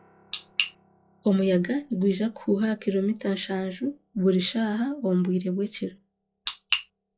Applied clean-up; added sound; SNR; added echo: classical method log-MMSE.